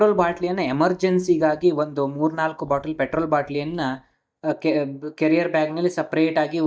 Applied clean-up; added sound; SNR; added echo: neural mask model DeepFilterNet 3.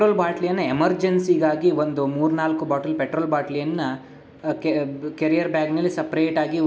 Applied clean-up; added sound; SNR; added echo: none; none; none; none.